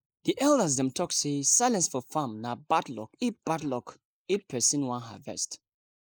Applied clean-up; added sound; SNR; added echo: neural mask model Resemble Enhance denoiser.